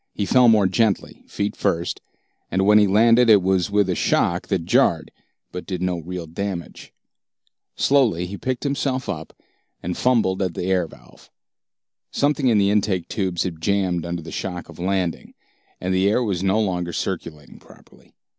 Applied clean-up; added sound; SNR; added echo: none; none; none; none.